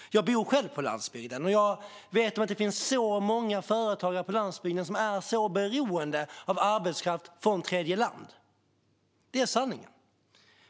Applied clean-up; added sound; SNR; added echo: none; none; none; none.